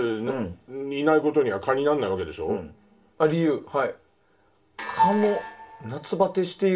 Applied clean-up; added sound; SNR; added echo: none; none; none; reverberation time 0.2 s.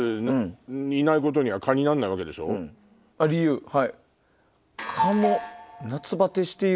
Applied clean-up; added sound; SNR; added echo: none; none; none; none.